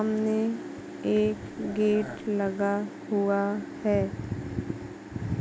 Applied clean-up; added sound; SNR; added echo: none; Burping, eructation; 15 dB; none.